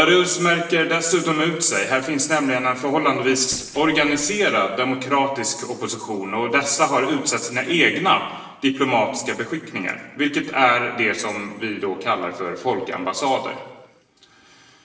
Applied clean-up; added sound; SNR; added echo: neural separator model SepFormer DNS4.